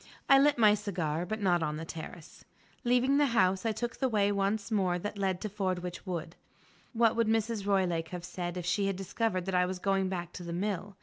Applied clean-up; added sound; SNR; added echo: none; none; none; none.